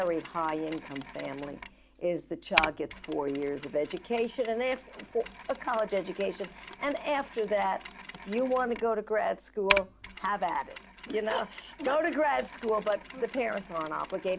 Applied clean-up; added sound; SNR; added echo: none; Mechanisms; 7 dB; none.